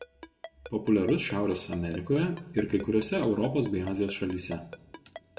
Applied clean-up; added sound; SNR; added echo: none; Ringtone; 19 dB; reverberation time 1.0 s.